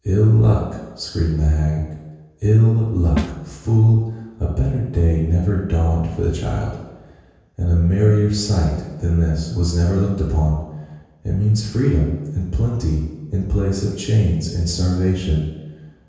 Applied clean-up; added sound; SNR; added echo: none; Snare drum; 13 dB; reverberation time 1.2 s.